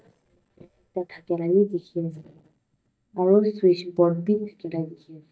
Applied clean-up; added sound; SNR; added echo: neural mask model DeepFilterNet 3.